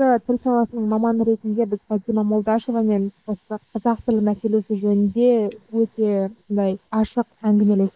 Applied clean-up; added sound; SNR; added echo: neural mask model Resemble Enhance denoiser.